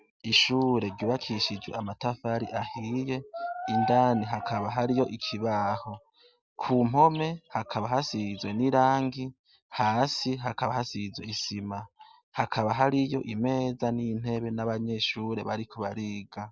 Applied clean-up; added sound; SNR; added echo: none; none; none; none.